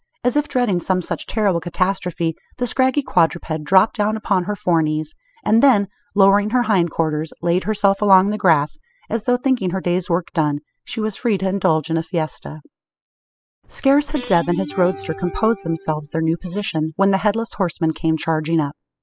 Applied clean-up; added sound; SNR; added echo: classical method spectral subtraction.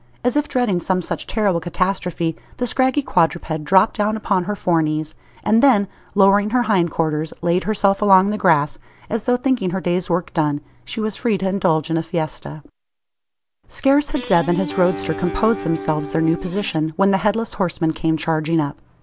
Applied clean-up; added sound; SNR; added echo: none; Guitar; 10 dB; none.